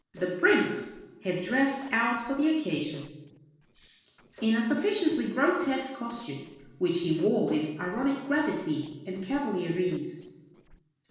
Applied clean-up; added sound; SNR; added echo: neural separator model SepFormer DNS4.